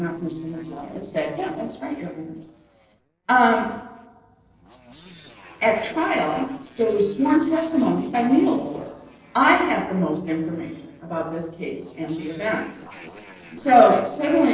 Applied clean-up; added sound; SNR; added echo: neural separator model SepFormer DNS4.